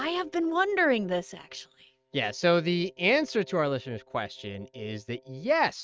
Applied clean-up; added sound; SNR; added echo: neural mask model RNNoise.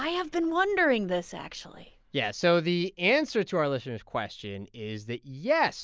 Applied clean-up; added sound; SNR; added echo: none; none; none; none.